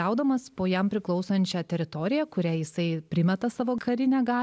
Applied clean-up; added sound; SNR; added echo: none; none; none; none.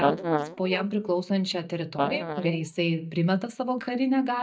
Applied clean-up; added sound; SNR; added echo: neural mask model DeepFilterNet 3.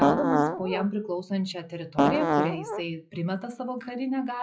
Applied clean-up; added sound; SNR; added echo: classical method WPE with log-MMSE.